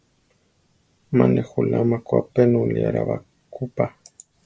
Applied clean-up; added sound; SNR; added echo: none; none; none; none.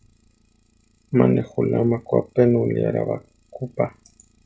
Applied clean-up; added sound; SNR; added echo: classical method log-MMSE.